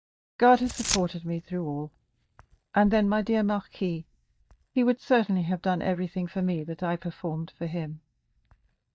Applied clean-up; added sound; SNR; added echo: neural mask model DeepFilterNet 3.